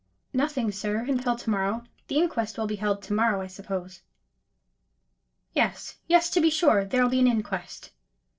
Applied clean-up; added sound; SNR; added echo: neural separator model SepFormer DNS4.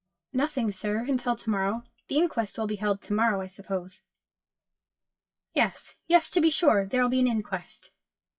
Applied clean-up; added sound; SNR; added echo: classical method WPE with log-MMSE.